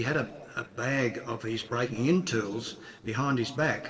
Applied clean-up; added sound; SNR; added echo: neural separator model SepFormer DNS4.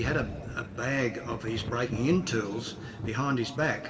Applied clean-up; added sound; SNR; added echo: none; Thunder / Rain; 9 dB; reverberation time 1.8 s.